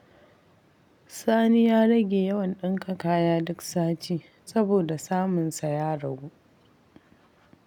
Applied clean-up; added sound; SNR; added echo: none; none; none; none.